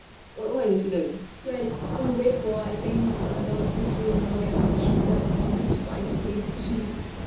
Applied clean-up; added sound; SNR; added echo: none; Rain / Thunderstorm; -1 dB; reverberation time 0.6 s.